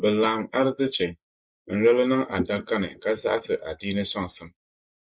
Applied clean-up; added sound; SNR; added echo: neural mask model Resemble Enhance denoiser.